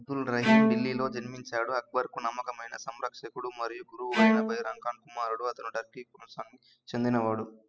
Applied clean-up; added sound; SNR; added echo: classical method spectral subtraction.